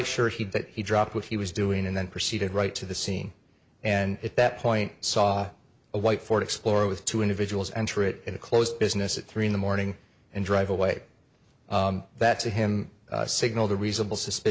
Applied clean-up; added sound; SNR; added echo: none; none; none; none.